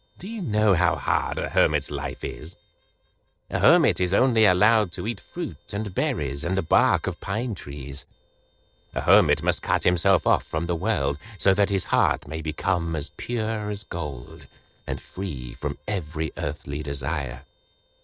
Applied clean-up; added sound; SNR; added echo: neural separator model SepFormer DNS4.